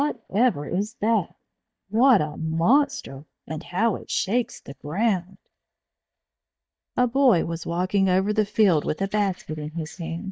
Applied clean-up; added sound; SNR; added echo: neural mask model DeepFilterNet 3.